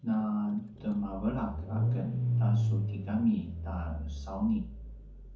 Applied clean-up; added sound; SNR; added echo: none; Engine starting / Car; 0 dB; reverberation time 0.7 s.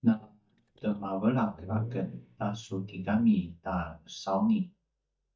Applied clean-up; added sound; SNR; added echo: neural mask model DeepFilterNet 3.